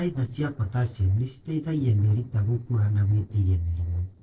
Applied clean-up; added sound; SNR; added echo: neural separator model SepFormer DNS4.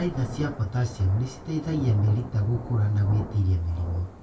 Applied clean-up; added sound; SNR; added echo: none; Thunder / Rain; 12 dB; reverberation time 0.2 s.